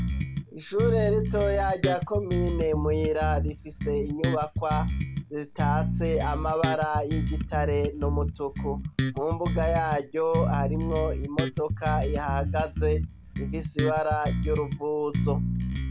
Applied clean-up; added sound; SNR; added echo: none; Bass guitar; 0 dB; none.